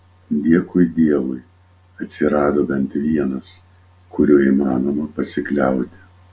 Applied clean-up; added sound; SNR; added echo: none; none; none; none.